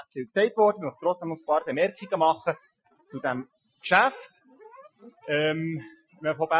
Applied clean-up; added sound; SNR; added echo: classical method Wiener filter.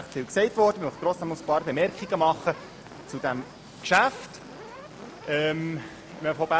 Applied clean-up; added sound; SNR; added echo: none; Fire; 17 dB; none.